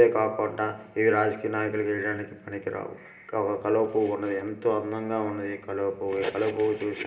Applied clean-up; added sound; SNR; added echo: none; none; none; reverberation time 0.9 s.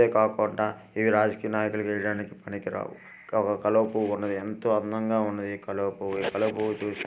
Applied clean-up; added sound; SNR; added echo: none; none; none; none.